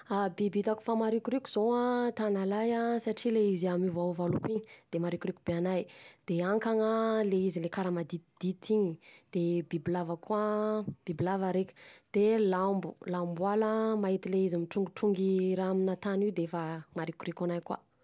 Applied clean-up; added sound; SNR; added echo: none; none; none; none.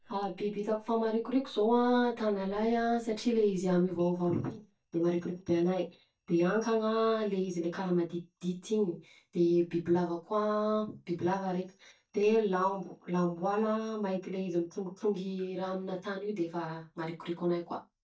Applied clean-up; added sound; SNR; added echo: neural mask model DeepFilterNet 3.